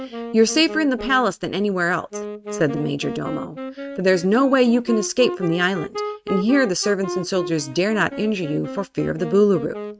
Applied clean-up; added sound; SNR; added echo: neural mask model RNNoise.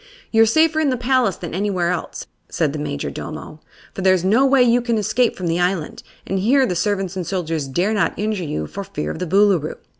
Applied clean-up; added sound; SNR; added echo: none; none; none; none.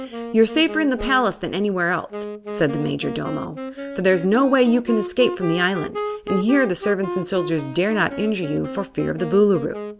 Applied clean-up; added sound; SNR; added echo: none; Wind instrument, woodwind instrument; 10 dB; none.